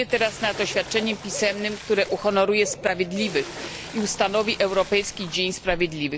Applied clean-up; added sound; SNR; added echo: none; Splash, splatter + Cricket / Bird; 14 dB; none.